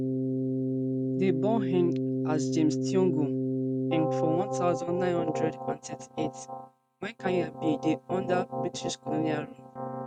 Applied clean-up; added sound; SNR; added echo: neural mask model RNNoise.